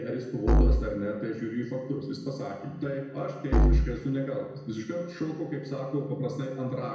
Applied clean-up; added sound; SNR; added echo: none; Musical instrument; -4 dB; reverberation time 1.0 s.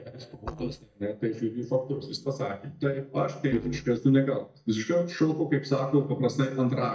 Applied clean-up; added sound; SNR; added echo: neural mask model DeepFilterNet 3.